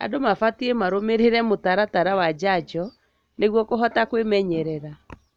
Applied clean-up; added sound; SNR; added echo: none; none; none; none.